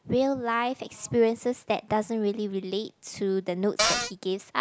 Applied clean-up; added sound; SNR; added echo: none; Cupboard open or close; -2 dB; none.